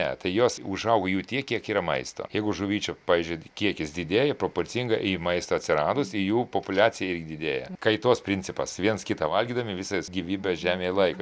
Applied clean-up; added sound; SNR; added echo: none; none; none; none.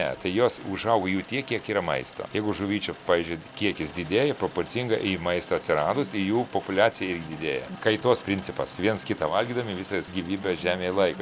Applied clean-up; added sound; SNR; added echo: none; Rain; 18 dB; none.